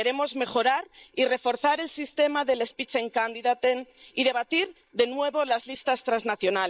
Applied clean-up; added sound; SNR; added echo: neural mask model Resemble Enhance denoiser.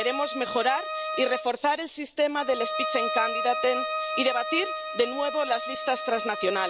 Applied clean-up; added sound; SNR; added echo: none; Bowed string instrument; 4 dB; none.